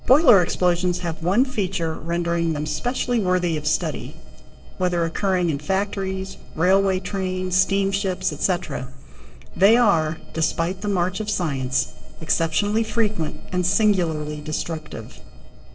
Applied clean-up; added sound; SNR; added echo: neural separator model SepFormer DNS4.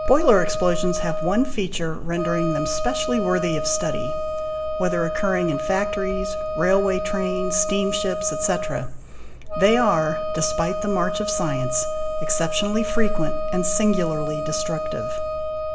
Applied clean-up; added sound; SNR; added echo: none; Wind instrument, woodwind instrument; 5 dB; reverberation time 1.0 s.